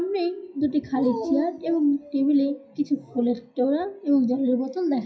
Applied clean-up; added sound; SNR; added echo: classical method WPE with log-MMSE.